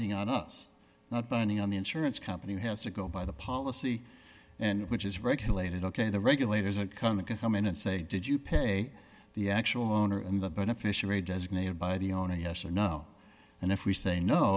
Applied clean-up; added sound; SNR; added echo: none; none; none; none.